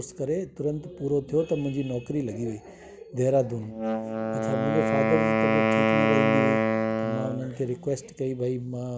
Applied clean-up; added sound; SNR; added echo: none; Wind instrument, woodwind instrument; -1 dB; none.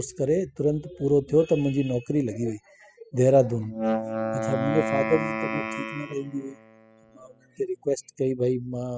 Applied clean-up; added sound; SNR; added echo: classical method spectral subtraction.